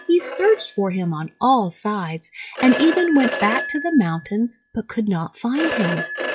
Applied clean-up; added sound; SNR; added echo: classical method log-MMSE.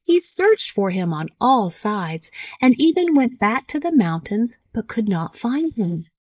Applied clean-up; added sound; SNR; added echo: neural mask model Resemble Enhance denoiser.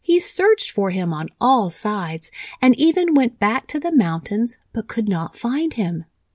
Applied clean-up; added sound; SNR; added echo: none; none; none; none.